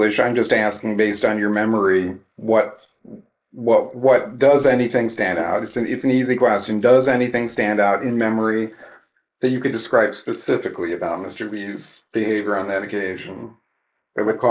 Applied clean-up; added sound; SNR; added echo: neural mask model Resemble Enhance denoiser.